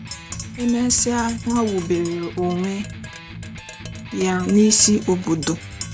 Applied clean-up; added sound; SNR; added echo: none; Electric guitar + Tap; 12 dB; none.